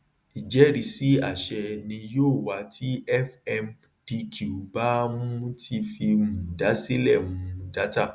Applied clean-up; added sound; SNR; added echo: none; none; none; none.